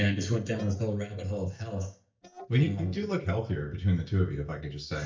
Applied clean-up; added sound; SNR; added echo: neural mask model DeepFilterNet 3.